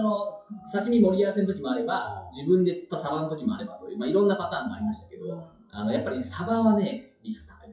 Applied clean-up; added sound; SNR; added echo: classical method WPE with log-MMSE.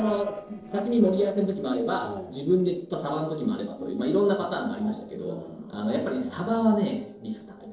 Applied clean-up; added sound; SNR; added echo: neural separator model SepFormer DNS4.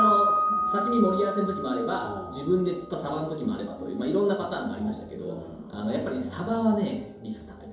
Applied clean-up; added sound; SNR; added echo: none; Piano; 3 dB; reverberation time 2.8 s.